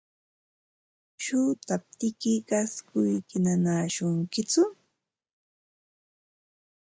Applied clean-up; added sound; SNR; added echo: none; none; none; none.